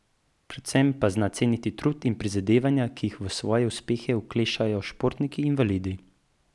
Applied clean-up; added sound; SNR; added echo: none; none; none; none.